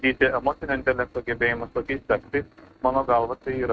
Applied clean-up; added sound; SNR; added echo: neural mask model RNNoise.